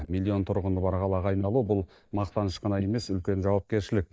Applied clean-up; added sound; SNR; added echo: neural mask model DeepFilterNet 3.